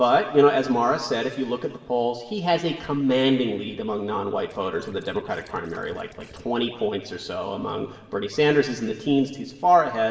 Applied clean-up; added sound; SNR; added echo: neural separator model SepFormer DNS4.